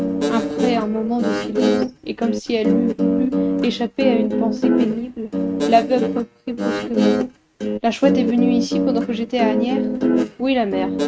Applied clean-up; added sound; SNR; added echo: neural mask model RNNoise.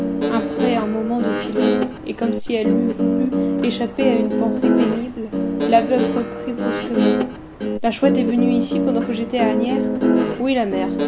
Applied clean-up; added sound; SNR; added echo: none; Guitar; -2 dB; none.